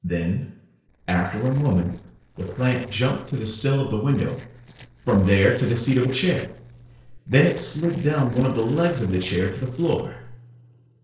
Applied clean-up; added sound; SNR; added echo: neural separator model SepFormer DNS4.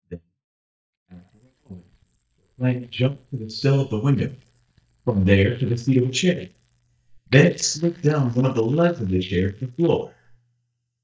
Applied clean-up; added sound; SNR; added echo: neural mask model DeepFilterNet 3.